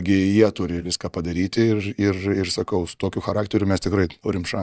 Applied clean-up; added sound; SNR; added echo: neural mask model DeepFilterNet 3.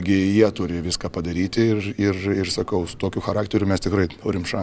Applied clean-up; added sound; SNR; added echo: none; none; none; none.